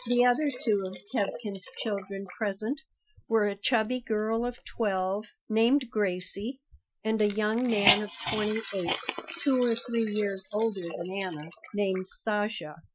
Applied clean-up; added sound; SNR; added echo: classical method Wiener filter.